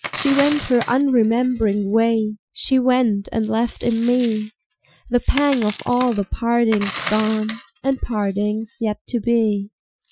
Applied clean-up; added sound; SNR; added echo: classical method Wiener filter.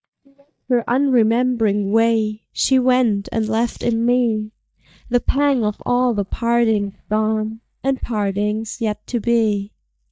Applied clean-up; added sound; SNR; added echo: neural mask model DeepFilterNet 3.